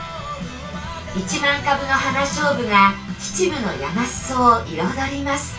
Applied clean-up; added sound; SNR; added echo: none; none; none; reverberation time 0.2 s.